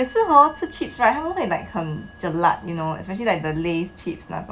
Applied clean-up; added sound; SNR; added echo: none; Chime; 19 dB; none.